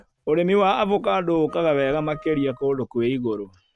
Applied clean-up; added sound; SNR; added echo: neural mask model RNNoise.